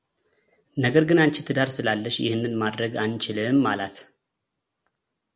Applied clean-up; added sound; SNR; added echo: none; none; none; none.